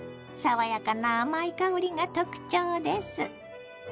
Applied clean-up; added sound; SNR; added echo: none; none; none; none.